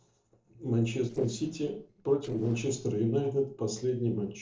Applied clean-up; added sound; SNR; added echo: neural separator model SepFormer DNS4.